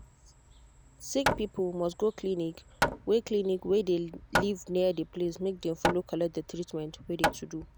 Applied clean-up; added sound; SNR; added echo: none; Hammer; 5 dB; none.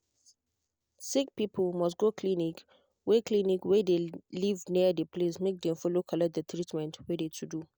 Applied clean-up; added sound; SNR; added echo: none; none; none; none.